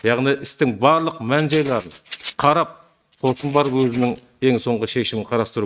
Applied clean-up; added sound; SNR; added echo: neural mask model RNNoise.